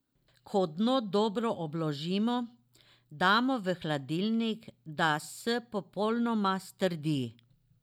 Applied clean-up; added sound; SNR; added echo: none; none; none; none.